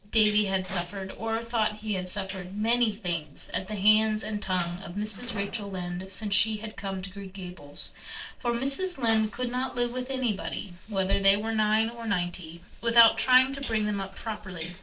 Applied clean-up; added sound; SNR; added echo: neural separator model SepFormer DNS4.